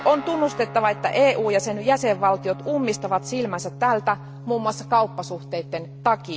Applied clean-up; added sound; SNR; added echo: none; Guitar; 14 dB; none.